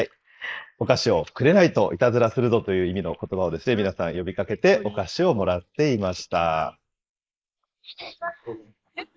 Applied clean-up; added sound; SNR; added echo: neural mask model Resemble Enhance denoiser.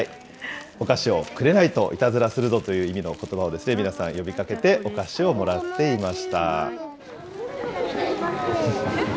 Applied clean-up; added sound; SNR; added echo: none; none; none; none.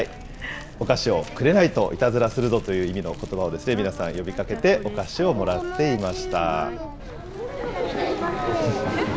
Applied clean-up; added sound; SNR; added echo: none; Boat, Water vehicle; 15 dB; none.